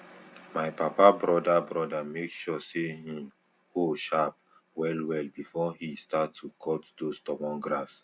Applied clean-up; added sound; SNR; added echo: none; none; none; none.